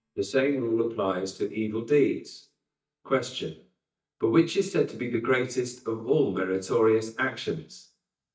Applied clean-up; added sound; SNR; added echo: neural mask model DeepFilterNet 3.